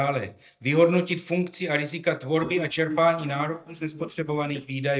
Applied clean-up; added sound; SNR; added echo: neural mask model DeepFilterNet 3.